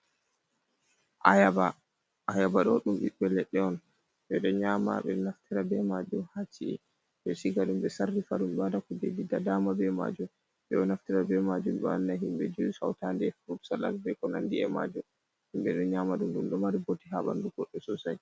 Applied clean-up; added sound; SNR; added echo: none; none; none; none.